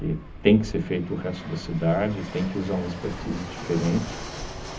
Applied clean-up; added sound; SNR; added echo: none; Fixed-wing aircraft, airplane; 10 dB; reverberation time 0.4 s.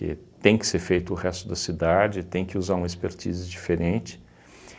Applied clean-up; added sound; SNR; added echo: none; none; none; none.